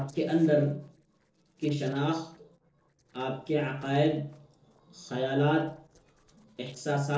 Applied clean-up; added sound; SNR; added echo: neural separator model SepFormer DNS4.